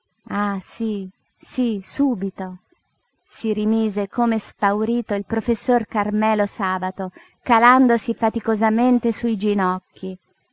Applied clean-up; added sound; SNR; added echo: none; none; none; none.